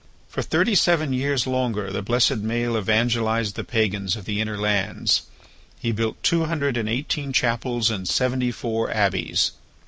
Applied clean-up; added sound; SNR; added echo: none; none; none; none.